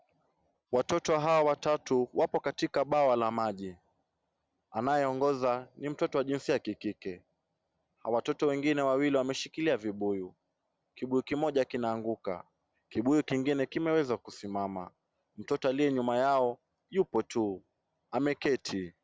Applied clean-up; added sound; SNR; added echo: none; none; none; none.